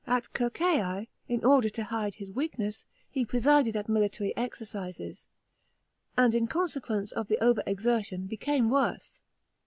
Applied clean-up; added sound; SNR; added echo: none; none; none; none.